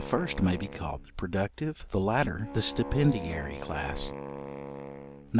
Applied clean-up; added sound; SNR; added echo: none; Wind instrument, woodwind instrument; 11 dB; none.